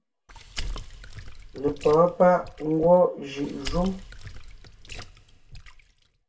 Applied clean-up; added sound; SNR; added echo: none; Water / Splash, splatter; 12 dB; reverberation time 0.2 s.